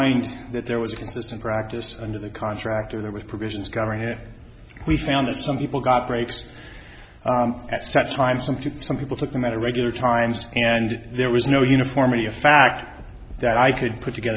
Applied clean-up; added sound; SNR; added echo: none; none; none; none.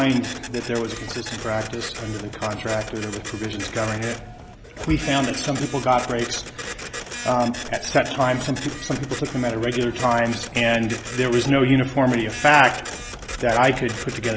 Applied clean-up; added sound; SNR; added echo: none; Printer; 12 dB; none.